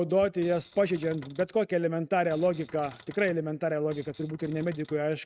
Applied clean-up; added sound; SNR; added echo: neural mask model RNNoise.